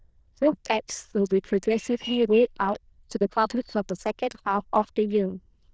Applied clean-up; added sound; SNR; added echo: neural diffusion model UNIVERSE++.